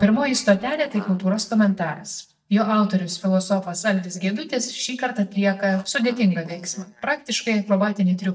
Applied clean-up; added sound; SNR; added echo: neural mask model DeepFilterNet 3.